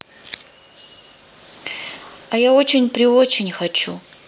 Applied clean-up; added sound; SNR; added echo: none; none; none; none.